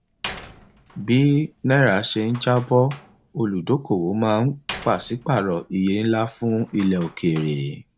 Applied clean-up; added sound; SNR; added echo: none; Slam; 19 dB; none.